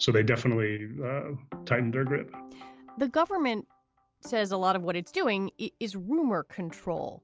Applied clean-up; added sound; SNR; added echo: none; none; none; none.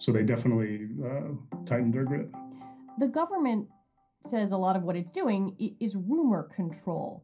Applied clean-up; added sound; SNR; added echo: none; none; none; reverberation time 0.3 s.